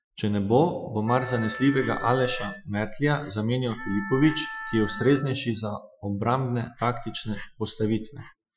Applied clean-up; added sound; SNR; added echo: classical method Wiener filter.